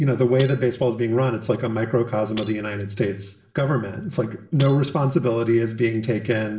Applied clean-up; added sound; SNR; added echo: none; Shatter; 19 dB; reverberation time 0.5 s.